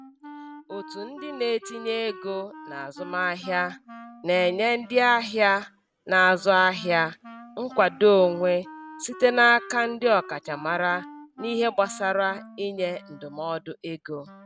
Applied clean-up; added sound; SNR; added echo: none; Wind instrument, woodwind instrument; 19 dB; none.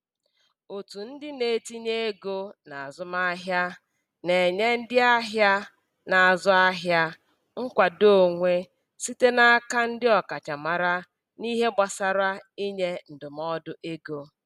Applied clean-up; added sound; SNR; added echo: none; none; none; none.